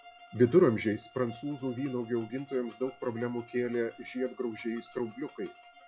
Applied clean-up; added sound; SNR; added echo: classical method log-MMSE.